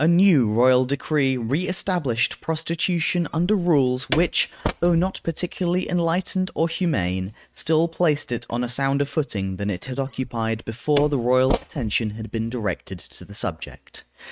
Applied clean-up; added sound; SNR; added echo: neural mask model RNNoise.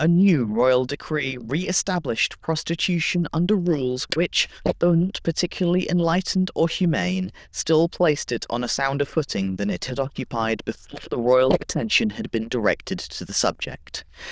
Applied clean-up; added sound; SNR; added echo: neural diffusion model UNIVERSE++.